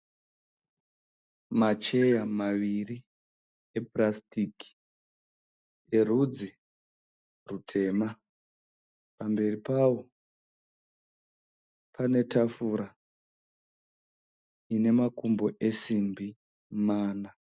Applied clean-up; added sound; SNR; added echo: none; none; none; none.